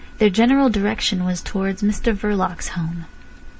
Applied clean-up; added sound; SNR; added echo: none; none; none; none.